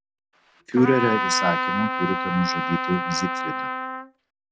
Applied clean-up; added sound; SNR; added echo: none; Trumpet; 1 dB; none.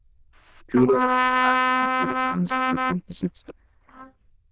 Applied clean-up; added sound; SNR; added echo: neural diffusion model UNIVERSE++.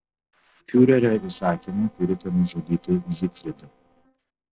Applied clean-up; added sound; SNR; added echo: neural separator model SepFormer DNS4.